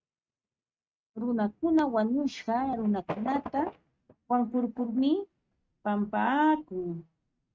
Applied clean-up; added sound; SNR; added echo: neural mask model RNNoise.